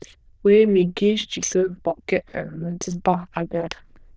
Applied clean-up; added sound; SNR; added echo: neural diffusion model UNIVERSE++.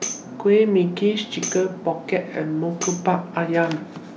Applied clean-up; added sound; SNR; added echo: none; Tambourine; 14 dB; none.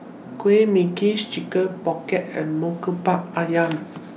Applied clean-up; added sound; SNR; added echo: none; none; none; none.